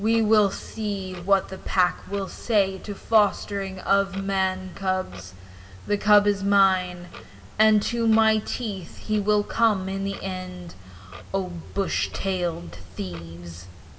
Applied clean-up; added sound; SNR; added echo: none; Clock; 17 dB; reverberation time 1.9 s.